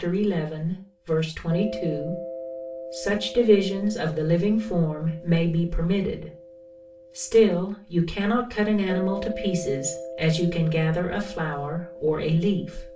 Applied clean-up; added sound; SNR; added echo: none; Mallet percussion; 13 dB; reverberation time 0.3 s.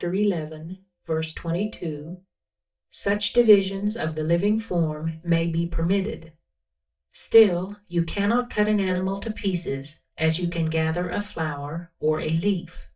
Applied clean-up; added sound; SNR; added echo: neural mask model DeepFilterNet 3.